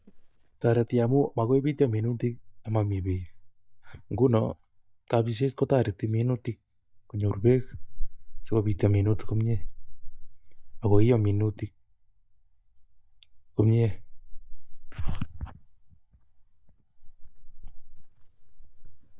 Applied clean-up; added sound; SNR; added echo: neural mask model DeepFilterNet 3.